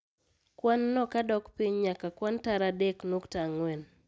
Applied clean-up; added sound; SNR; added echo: none; none; none; none.